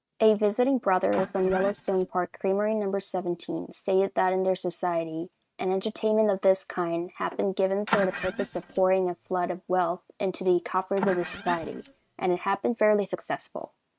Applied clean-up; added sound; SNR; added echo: neural mask model RNNoise.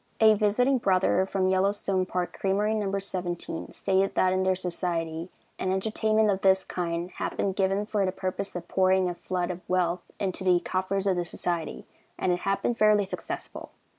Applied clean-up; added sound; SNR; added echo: none; none; none; none.